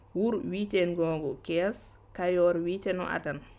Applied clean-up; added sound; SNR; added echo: none; none; none; none.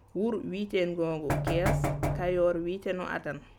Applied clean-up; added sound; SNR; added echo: none; Knock; 0 dB; none.